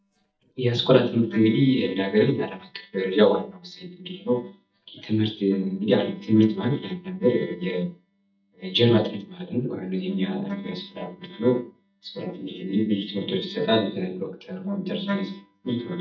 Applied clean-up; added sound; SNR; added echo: neural mask model DeepFilterNet 3.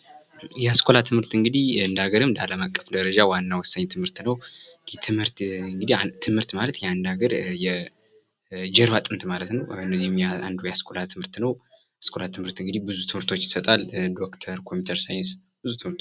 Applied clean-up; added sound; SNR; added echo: none; none; none; none.